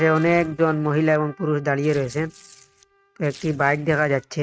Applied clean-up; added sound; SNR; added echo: neural mask model RNNoise.